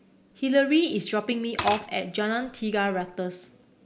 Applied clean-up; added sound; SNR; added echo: none; Glass / Liquid; 13 dB; none.